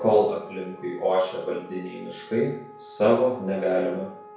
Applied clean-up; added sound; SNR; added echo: none; Wind instrument, woodwind instrument; 19 dB; reverberation time 0.6 s.